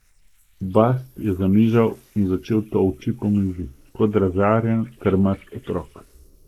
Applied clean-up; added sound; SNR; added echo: neural mask model Resemble Enhance denoiser.